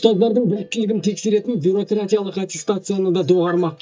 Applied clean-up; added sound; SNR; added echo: neural mask model DeepFilterNet 3.